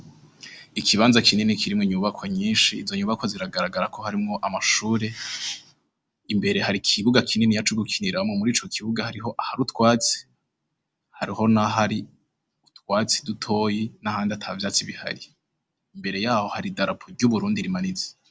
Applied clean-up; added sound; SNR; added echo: none; none; none; none.